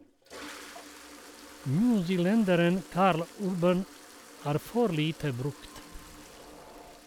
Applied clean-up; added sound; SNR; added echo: none; Toilet flush; 18 dB; none.